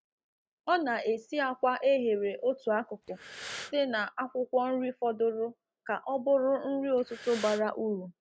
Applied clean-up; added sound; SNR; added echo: none; Breathing; 13 dB; none.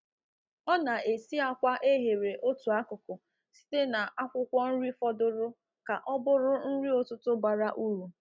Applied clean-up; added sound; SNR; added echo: none; none; none; none.